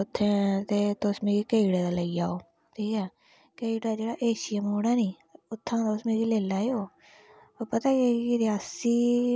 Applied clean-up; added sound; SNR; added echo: none; none; none; none.